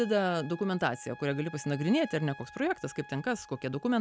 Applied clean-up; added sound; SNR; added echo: none; Trumpet; 19 dB; none.